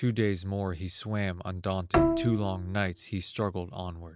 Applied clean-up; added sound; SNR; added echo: none; Bowed string instrument; -1 dB; none.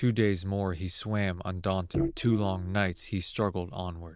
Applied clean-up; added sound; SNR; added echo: neural diffusion model UNIVERSE++.